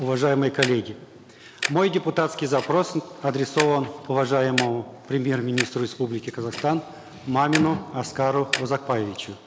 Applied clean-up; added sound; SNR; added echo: none; Tick-tock; 11 dB; none.